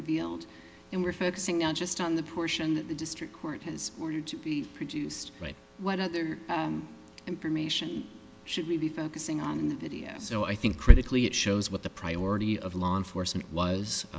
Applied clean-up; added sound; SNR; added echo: none; none; none; none.